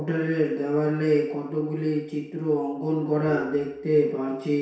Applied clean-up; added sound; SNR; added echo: neural separator model SepFormer DNS4.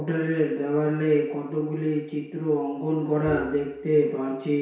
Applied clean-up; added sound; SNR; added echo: none; Bowed string instrument; 15 dB; reverberation time 0.7 s.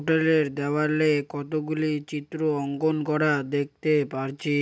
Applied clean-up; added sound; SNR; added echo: none; none; none; none.